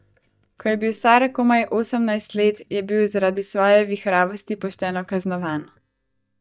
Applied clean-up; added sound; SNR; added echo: neural mask model DeepFilterNet 3.